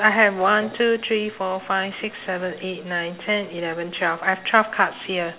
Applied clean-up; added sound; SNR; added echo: none; none; none; none.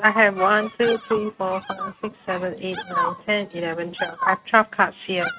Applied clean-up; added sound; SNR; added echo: neural mask model RNNoise.